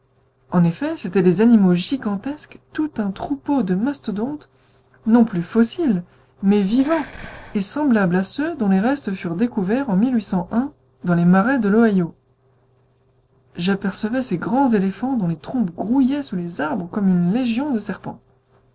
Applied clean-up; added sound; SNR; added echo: neural separator model SepFormer DNS4.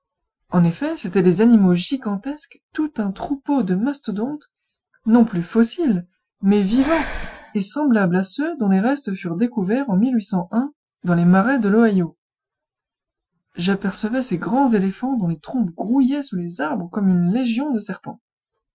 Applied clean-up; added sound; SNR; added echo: classical method Wiener filter.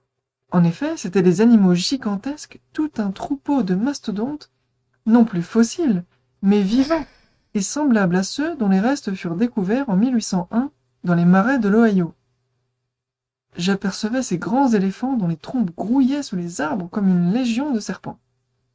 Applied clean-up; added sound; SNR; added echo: neural mask model RNNoise.